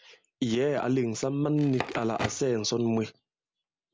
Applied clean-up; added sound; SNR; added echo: none; Crackle; 12 dB; none.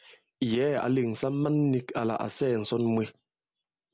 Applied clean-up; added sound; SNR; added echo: none; none; none; none.